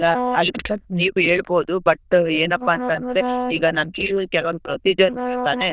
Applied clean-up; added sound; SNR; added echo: neural diffusion model UNIVERSE++.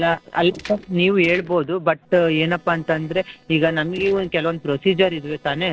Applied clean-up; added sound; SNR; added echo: neural separator model SepFormer DNS4.